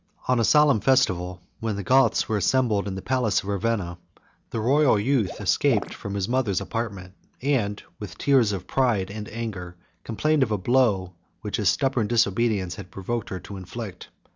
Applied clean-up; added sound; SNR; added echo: none; Water / Liquid; 16 dB; none.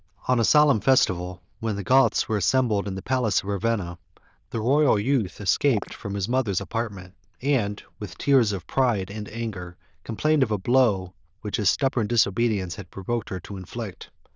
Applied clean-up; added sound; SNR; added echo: neural diffusion model UNIVERSE++.